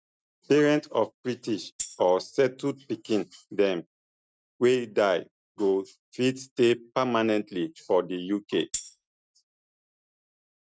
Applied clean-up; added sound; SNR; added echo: neural mask model RNNoise.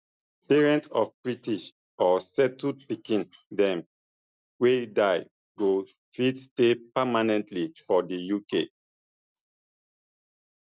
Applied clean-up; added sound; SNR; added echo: none; none; none; none.